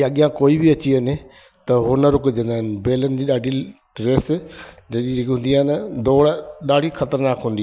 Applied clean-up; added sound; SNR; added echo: none; none; none; none.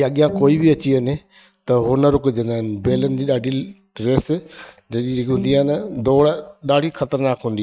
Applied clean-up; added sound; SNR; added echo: neural mask model RNNoise.